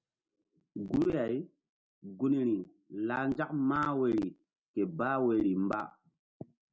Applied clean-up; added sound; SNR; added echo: none; none; none; none.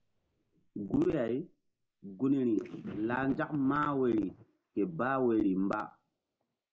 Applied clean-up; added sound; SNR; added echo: neural mask model Resemble Enhance denoiser.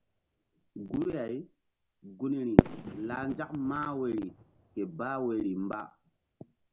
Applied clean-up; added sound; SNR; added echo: none; Fireworks; 0 dB; none.